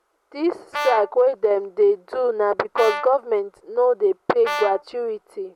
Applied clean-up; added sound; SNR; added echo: none; Brass instrument; 9 dB; none.